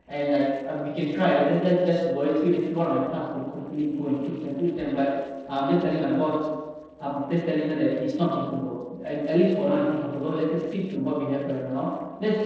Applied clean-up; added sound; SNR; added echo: neural separator model SepFormer DNS4.